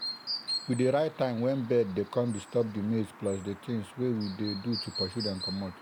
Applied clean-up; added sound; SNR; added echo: none; Chirp, tweet; 10 dB; none.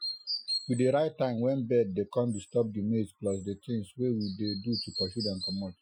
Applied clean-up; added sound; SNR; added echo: classical method Wiener filter.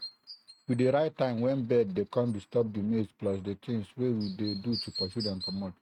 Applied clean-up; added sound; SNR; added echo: neural mask model RNNoise.